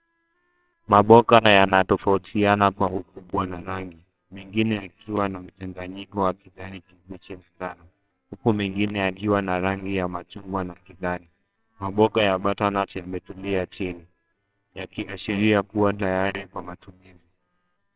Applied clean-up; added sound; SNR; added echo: neural separator model SepFormer WHAMR!.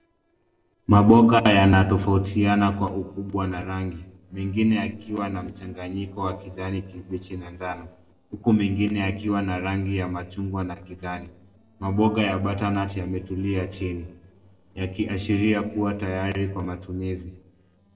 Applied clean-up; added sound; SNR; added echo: neural separator model SepFormer DNS4.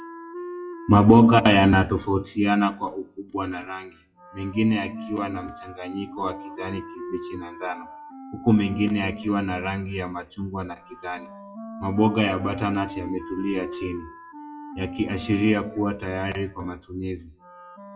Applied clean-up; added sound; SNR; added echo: classical method WPE with log-MMSE.